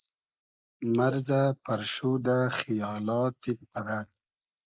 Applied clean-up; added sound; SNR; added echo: neural mask model Resemble Enhance denoiser.